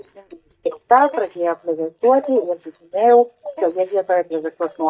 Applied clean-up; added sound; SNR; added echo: neural mask model DeepFilterNet 3.